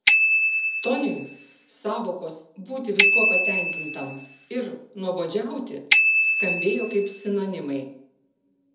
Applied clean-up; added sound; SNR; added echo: none; Bicycle bell; -4 dB; reverberation time 0.7 s.